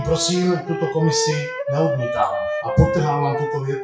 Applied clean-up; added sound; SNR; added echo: classical method WPE with log-MMSE.